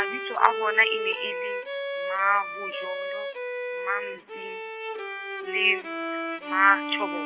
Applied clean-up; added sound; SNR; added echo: none; Bowed string instrument; 4 dB; none.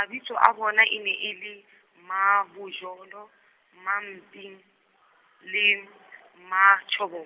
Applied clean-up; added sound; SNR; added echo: none; none; none; none.